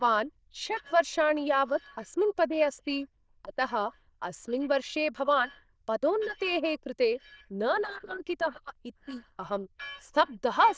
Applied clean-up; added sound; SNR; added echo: neural diffusion model UNIVERSE++.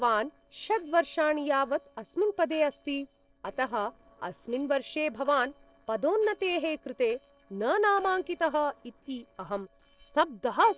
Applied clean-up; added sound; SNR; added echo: neural separator model SepFormer DNS4.